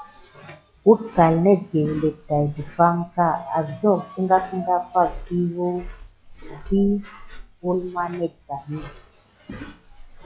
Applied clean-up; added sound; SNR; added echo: classical method log-MMSE.